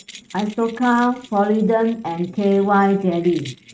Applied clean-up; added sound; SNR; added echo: neural mask model RNNoise.